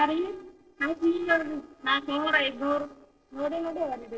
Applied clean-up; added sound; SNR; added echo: neural separator model SepFormer DNS4.